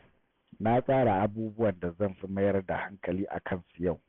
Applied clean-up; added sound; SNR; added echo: none; none; none; none.